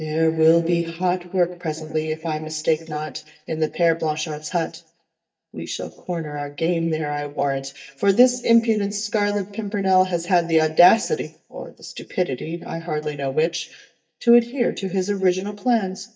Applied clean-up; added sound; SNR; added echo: neural mask model DeepFilterNet 3.